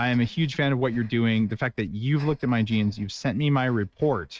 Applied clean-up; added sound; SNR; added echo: neural mask model RNNoise.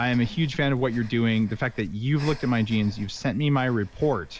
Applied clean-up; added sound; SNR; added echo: none; Breathing; 18 dB; none.